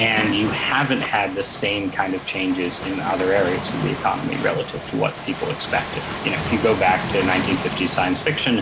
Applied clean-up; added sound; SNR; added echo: none; Waves, surf; 7 dB; none.